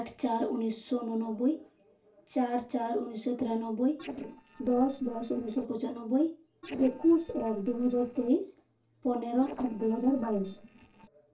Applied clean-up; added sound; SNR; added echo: neural separator model SepFormer DNS4.